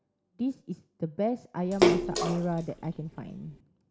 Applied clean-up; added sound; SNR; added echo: none; Splash, splatter; -4 dB; none.